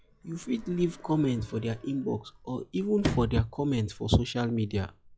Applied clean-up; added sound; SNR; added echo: classical method log-MMSE.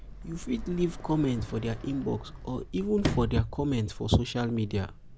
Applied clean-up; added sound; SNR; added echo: none; Sliding door; 9 dB; none.